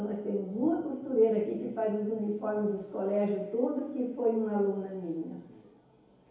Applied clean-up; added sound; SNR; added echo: none; none; none; reverberation time 2.2 s.